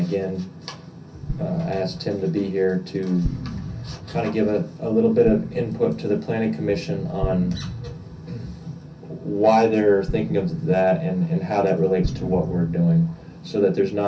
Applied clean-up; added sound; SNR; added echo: none; Explosion; 11 dB; reverberation time 0.3 s.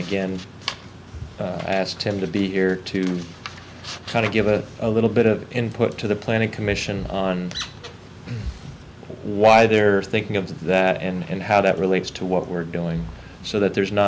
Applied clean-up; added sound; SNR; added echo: none; none; none; none.